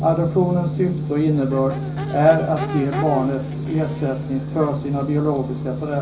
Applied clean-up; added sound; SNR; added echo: none; Crowd / Race car, auto racing / Accelerating, revving, vroom; 15 dB; reverberation time 0.5 s.